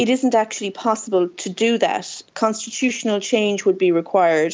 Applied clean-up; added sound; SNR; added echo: none; none; none; none.